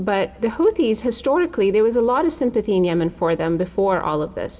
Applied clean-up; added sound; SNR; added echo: none; none; none; reverberation time 1.0 s.